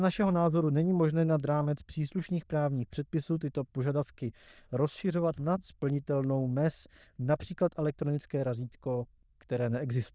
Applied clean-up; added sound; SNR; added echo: neural diffusion model UNIVERSE++.